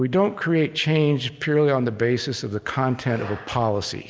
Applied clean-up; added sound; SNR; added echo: none; none; none; none.